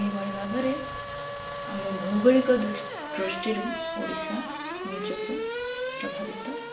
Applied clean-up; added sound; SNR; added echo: none; Race car, auto racing / Accelerating, revving, vroom; 5 dB; reverberation time 0.8 s.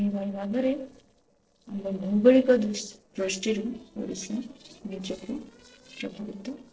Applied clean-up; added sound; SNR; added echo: neural separator model SepFormer DNS4.